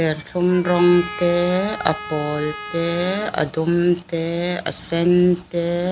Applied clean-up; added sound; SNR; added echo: none; Trumpet; 13 dB; none.